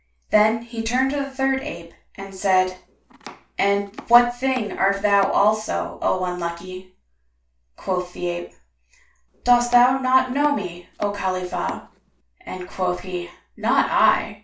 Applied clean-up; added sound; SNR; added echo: none; Domestic sounds, home sounds; 19 dB; reverberation time 0.3 s.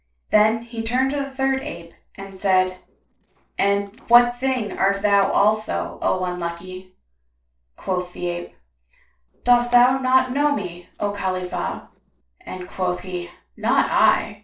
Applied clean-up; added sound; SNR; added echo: neural separator model SepFormer DNS4.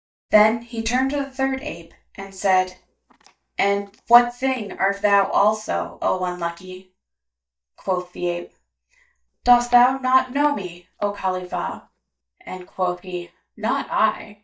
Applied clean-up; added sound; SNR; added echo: neural mask model DeepFilterNet 3.